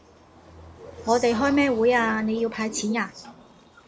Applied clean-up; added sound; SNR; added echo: none; Car passing by; 19 dB; none.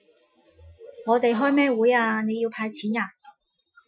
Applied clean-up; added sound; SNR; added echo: classical method Wiener filter.